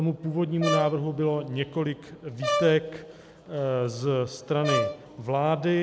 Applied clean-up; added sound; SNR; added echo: none; Brass instrument; 4 dB; none.